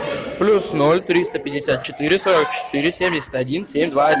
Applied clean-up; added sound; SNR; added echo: none; none; none; none.